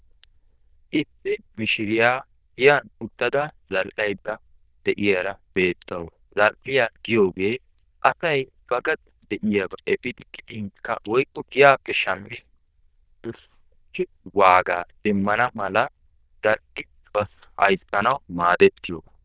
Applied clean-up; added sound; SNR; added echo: neural diffusion model UNIVERSE++.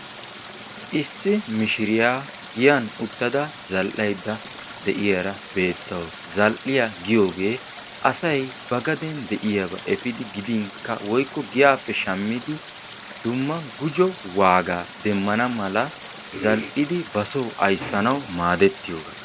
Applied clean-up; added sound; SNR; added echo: none; Stream; 15 dB; none.